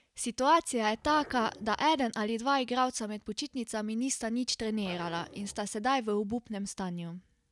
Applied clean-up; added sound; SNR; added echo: none; Growling; 19 dB; none.